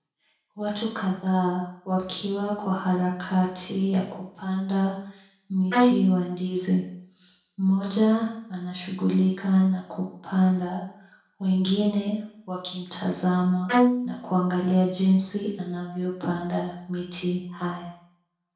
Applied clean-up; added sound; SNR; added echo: none; Bowed string instrument; 0 dB; reverberation time 0.5 s.